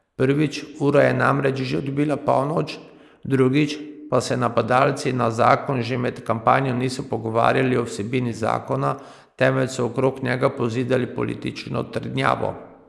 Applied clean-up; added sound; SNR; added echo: neural mask model Resemble Enhance denoiser.